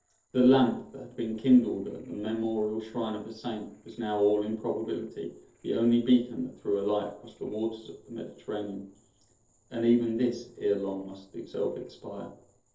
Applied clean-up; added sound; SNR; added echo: neural separator model SepFormer DNS4.